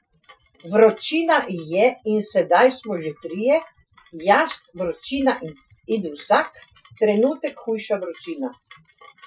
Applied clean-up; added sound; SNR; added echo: classical method Wiener filter.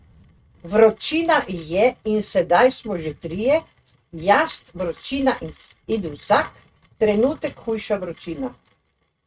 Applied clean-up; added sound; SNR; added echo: neural mask model RNNoise.